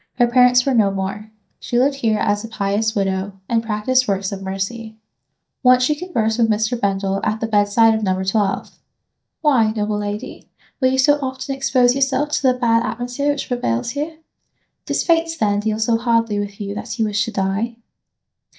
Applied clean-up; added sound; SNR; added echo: neural mask model DeepFilterNet 3.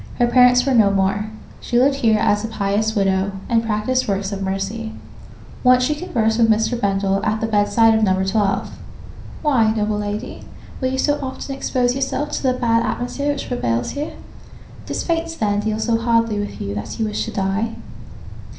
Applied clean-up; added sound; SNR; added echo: none; Wind; 14 dB; reverberation time 0.6 s.